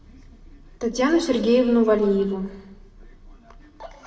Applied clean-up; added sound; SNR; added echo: none; none; none; reverberation time 1.0 s.